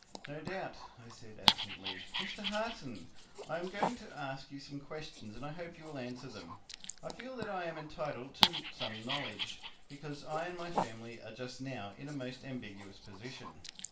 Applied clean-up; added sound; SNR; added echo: none; Dog; -2 dB; reverberation time 0.3 s.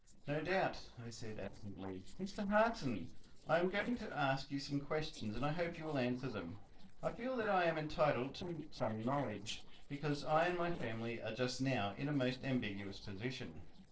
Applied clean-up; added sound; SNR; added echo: neural separator model SepFormer DNS4.